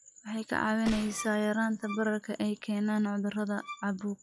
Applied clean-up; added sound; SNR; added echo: classical method log-MMSE.